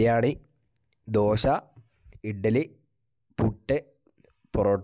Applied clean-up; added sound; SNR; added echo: none; none; none; none.